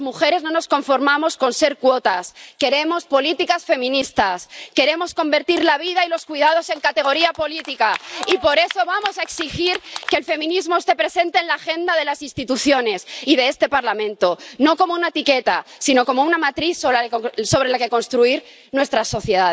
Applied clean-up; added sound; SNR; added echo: none; none; none; none.